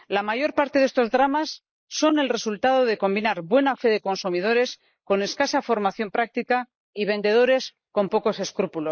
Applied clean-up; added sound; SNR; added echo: neural mask model Resemble Enhance denoiser.